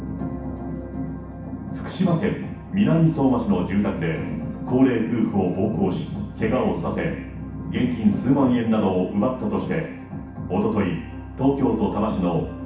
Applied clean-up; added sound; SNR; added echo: none; none; none; reverberation time 0.7 s.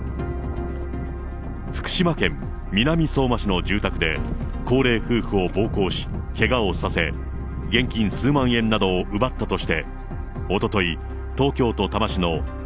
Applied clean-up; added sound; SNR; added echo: none; none; none; none.